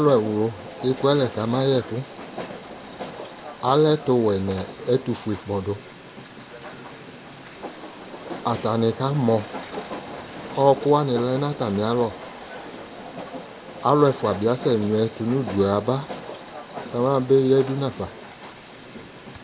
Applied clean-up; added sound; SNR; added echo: none; Train; 13 dB; none.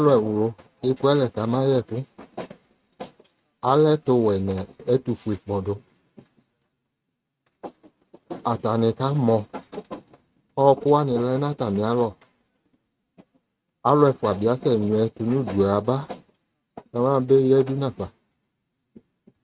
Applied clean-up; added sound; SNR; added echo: neural mask model RNNoise.